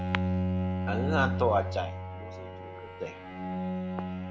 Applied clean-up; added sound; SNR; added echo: none; Bowed string instrument; -2 dB; none.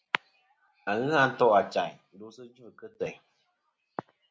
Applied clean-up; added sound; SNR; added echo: none; none; none; none.